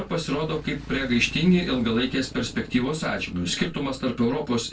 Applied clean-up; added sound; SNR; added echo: none; Motorcycle; 16 dB; reverberation time 0.2 s.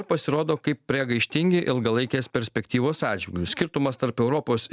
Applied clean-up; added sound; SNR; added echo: none; none; none; none.